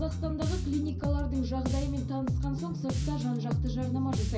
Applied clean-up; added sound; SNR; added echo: none; Bass guitar; -3 dB; reverberation time 0.5 s.